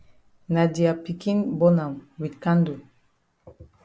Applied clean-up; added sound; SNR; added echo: none; none; none; none.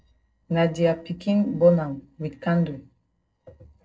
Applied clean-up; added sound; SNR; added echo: neural separator model SepFormer DNS4.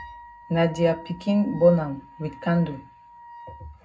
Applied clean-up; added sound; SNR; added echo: none; Wind instrument, woodwind instrument; 19 dB; reverberation time 0.3 s.